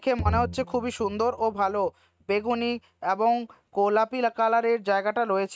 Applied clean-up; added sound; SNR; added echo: neural mask model RNNoise.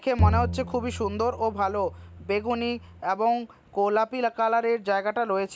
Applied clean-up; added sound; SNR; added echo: none; Bowed string instrument; 3 dB; none.